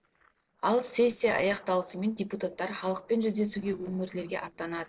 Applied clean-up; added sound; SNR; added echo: neural separator model SepFormer DNS4.